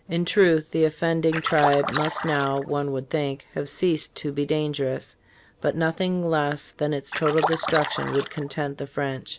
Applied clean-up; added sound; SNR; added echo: none; Splash, splatter; 4 dB; none.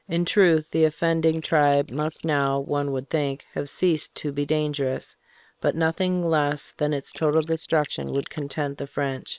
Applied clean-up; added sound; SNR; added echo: neural separator model SepFormer WHAM!.